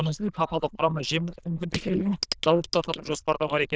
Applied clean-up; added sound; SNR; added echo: neural diffusion model UNIVERSE++.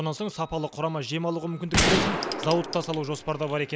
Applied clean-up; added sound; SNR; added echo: none; Gunshot, gunfire; -1 dB; none.